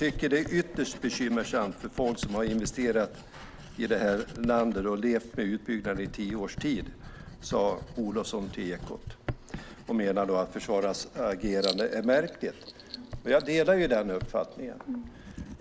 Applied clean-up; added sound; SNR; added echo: none; Writing; 12 dB; none.